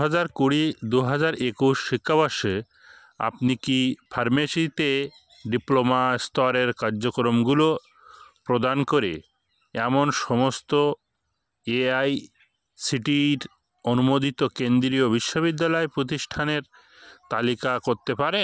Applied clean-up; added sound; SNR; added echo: none; none; none; none.